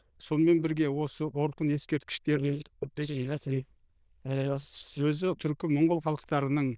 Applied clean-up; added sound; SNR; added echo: neural diffusion model UNIVERSE++.